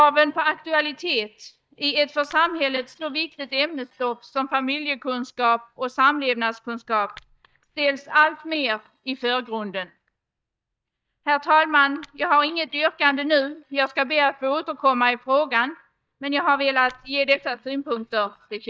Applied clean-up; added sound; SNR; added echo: neural mask model DeepFilterNet 3.